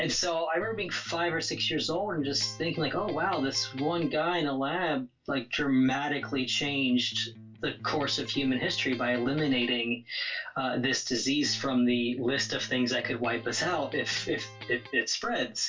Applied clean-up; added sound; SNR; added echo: none; Electric guitar; 16 dB; reverberation time 0.2 s.